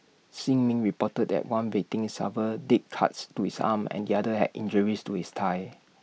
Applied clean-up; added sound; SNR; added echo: none; none; none; none.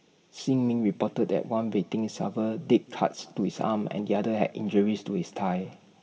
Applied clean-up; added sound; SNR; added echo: none; none; none; reverberation time 0.4 s.